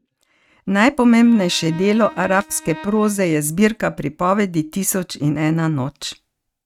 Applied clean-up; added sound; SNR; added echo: neural mask model RNNoise.